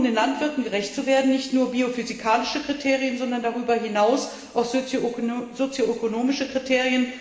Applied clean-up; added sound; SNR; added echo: none; none; none; reverberation time 2.0 s.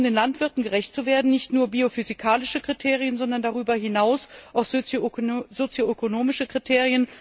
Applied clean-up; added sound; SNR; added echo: none; none; none; none.